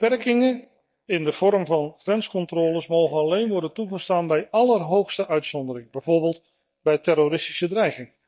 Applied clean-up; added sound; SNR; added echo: neural mask model DeepFilterNet 3.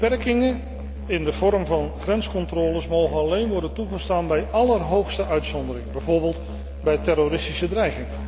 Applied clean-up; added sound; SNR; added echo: none; Musical instrument; 9 dB; none.